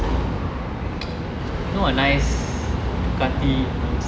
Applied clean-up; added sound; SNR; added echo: none; none; none; none.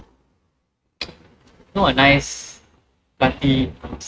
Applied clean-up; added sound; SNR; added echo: neural mask model RNNoise.